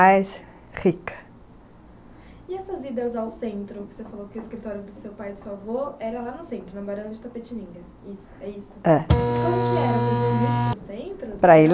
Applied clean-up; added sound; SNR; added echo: none; Printer; -3 dB; none.